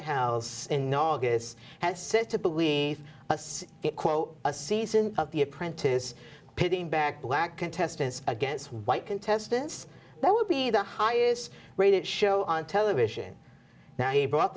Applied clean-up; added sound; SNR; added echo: none; none; none; none.